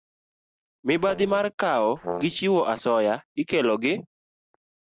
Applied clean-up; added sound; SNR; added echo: neural separator model SepFormer DNS4.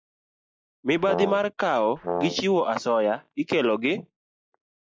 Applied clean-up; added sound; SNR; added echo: classical method log-MMSE.